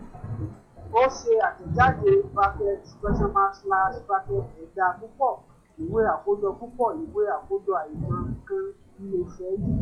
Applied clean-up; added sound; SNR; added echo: classical method log-MMSE.